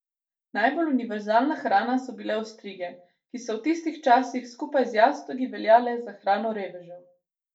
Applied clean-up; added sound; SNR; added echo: none; none; none; reverberation time 0.3 s.